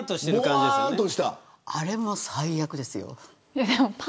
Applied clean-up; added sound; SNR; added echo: none; none; none; none.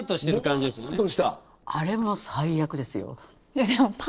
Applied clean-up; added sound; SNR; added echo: neural separator model SepFormer DNS4.